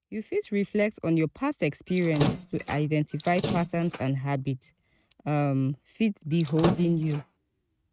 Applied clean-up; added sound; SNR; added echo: neural mask model RNNoise.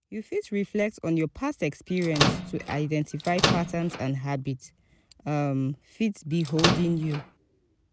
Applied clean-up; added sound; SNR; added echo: none; Microwave oven; 0 dB; none.